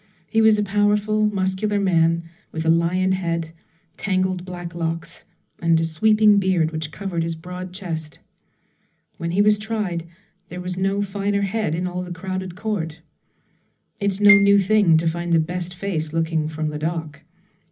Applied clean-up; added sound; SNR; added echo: none; Marimba, xylophone; 7 dB; reverberation time 0.4 s.